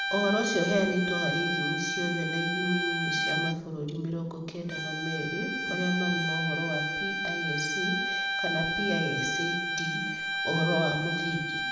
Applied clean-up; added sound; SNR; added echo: none; Bowed string instrument; 0 dB; reverberation time 0.9 s.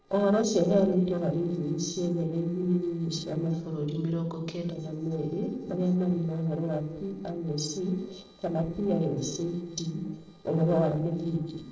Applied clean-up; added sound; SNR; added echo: neural separator model SepFormer DNS4.